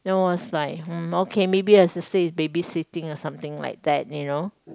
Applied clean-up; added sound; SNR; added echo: none; none; none; none.